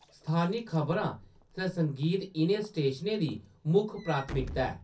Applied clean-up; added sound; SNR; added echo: none; Walk, footsteps / Slam; 17 dB; reverberation time 0.3 s.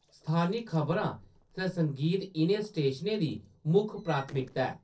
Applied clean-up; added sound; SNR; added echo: neural separator model SepFormer DNS4.